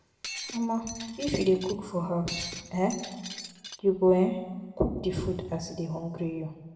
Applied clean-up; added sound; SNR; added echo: none; Shatter; 12 dB; reverberation time 1.1 s.